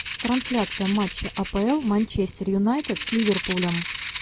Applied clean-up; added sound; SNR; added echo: none; Rattle (instrument); 5 dB; none.